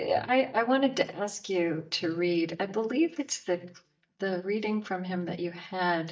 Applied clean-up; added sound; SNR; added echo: neural mask model DeepFilterNet 3.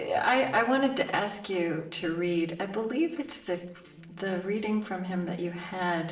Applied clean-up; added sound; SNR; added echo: neural separator model SepFormer DNS4.